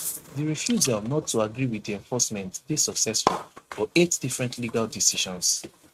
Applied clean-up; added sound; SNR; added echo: neural mask model RNNoise.